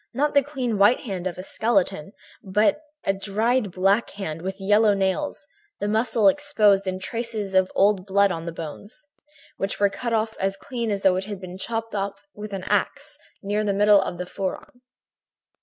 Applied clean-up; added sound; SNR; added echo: none; none; none; none.